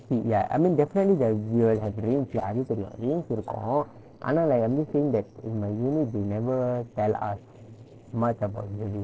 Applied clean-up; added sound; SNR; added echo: neural separator model SepFormer DNS4.